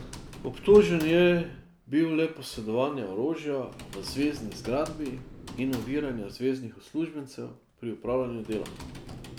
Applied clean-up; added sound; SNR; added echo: none; Typing; 16 dB; none.